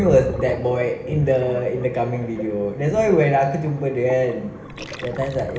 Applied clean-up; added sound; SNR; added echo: none; Gurgling; 13 dB; reverberation time 1.0 s.